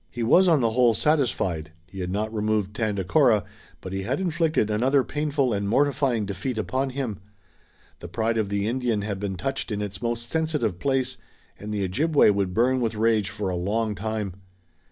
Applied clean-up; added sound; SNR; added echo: none; none; none; none.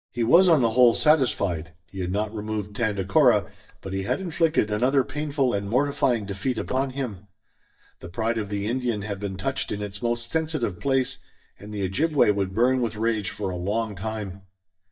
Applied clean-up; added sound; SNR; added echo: neural mask model DeepFilterNet 3.